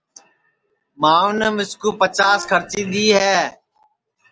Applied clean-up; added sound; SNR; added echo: none; Wind instrument, woodwind instrument; 15 dB; none.